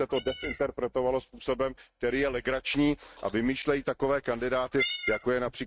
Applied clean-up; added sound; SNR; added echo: neural mask model RNNoise.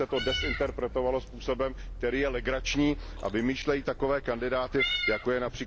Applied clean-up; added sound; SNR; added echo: none; Rattle / Engine starting / Car + Meow; 6 dB; none.